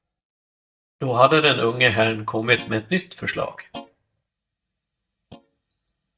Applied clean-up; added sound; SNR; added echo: neural mask model DeepFilterNet 3.